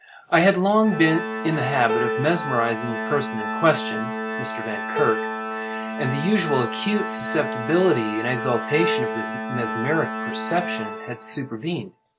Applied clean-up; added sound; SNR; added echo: none; Piano + Organ; 5 dB; none.